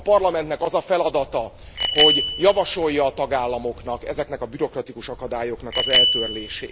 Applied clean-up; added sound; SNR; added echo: none; Bicycle bell; 3 dB; none.